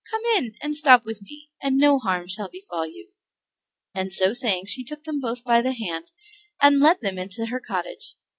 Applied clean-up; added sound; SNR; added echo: none; none; none; none.